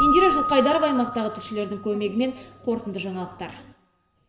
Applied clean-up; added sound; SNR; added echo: none; Keyboard (musical); 4 dB; reverberation time 2.1 s.